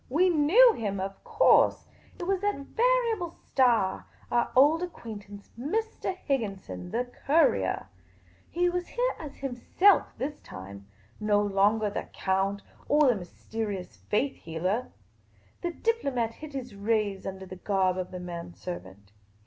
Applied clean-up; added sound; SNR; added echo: none; none; none; none.